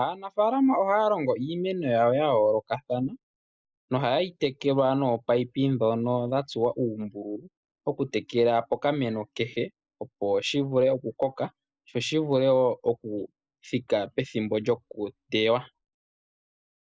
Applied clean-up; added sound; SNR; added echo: neural mask model Resemble Enhance denoiser.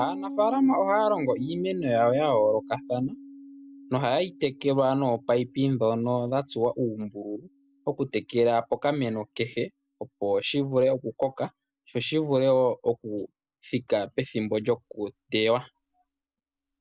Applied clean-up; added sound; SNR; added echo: none; Piano; 18 dB; none.